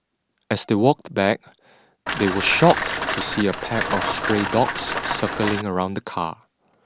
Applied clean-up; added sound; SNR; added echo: none; Rain; 3 dB; none.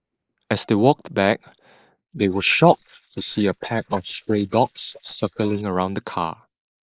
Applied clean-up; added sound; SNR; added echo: neural mask model Resemble Enhance denoiser.